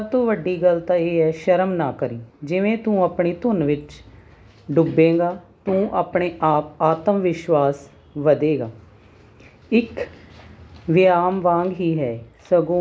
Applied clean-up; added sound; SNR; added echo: none; none; none; none.